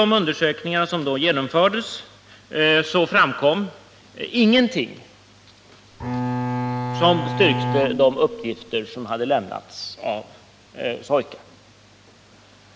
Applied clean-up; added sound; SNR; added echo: none; Bowed string instrument; 3 dB; none.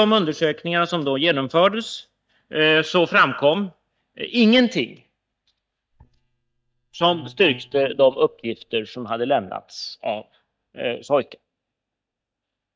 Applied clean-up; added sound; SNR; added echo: neural mask model DeepFilterNet 3.